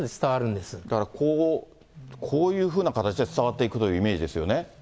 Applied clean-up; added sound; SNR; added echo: none; none; none; none.